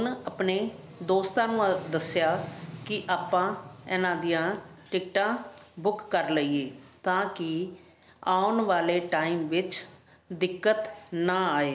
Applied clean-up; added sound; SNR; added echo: none; none; none; none.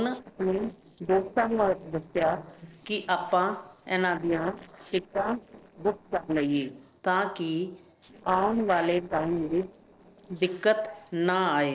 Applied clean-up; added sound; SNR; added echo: neural separator model SepFormer DNS4.